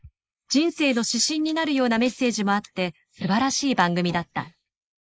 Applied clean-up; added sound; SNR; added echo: neural mask model Resemble Enhance denoiser.